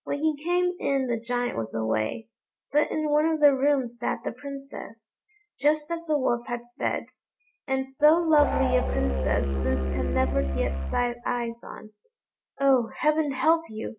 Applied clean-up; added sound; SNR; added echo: none; Musical instrument; 1 dB; none.